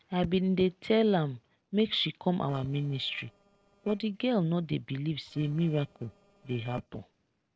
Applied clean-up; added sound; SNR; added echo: neural separator model SepFormer DNS4.